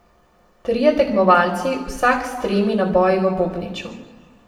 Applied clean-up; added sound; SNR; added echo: none; none; none; reverberation time 1.2 s.